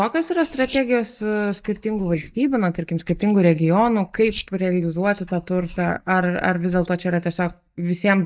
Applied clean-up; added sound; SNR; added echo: neural mask model DeepFilterNet 3.